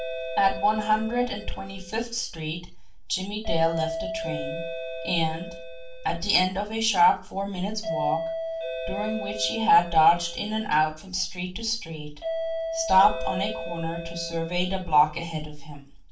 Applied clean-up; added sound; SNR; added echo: none; Doorbell; 9 dB; reverberation time 0.3 s.